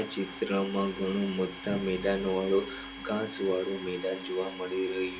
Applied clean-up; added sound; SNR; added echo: none; Domestic sounds, home sounds; 11 dB; reverberation time 0.2 s.